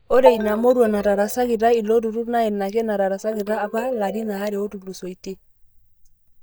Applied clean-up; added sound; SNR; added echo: neural mask model DeepFilterNet 3.